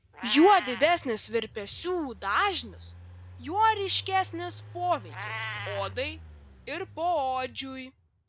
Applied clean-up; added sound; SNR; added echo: none; Engine + Meow; 14 dB; none.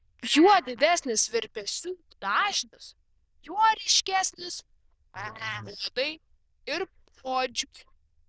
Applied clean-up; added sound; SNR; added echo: neural diffusion model UNIVERSE++.